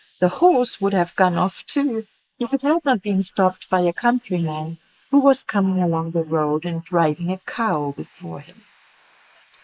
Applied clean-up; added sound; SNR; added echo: neural mask model Resemble Enhance denoiser.